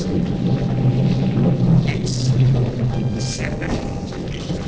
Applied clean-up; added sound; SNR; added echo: neural separator model SepFormer DNS4.